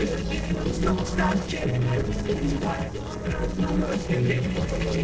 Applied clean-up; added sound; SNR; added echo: neural separator model SepFormer DNS4.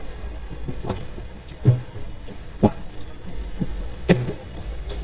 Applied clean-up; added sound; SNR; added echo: neural mask model DeepFilterNet 3.